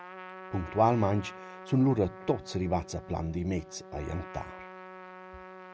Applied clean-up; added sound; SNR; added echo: none; Trumpet; 15 dB; none.